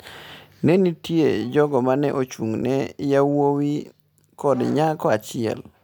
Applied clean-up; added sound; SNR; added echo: none; none; none; none.